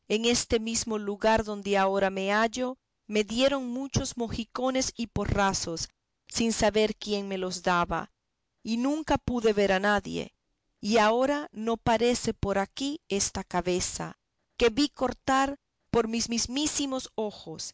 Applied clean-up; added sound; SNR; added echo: none; none; none; none.